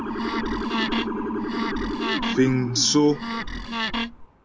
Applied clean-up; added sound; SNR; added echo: none; Motor vehicle (road) / Siren + Wood; 0 dB; none.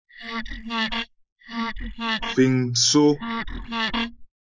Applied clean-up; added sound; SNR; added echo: neural mask model Resemble Enhance denoiser.